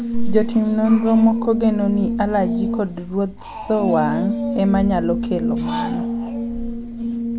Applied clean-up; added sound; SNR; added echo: none; Brass instrument; 4 dB; none.